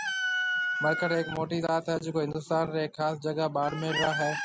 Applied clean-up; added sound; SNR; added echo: none; Chicken, rooster; 4 dB; none.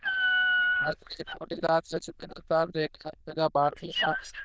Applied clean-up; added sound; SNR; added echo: neural diffusion model UNIVERSE++.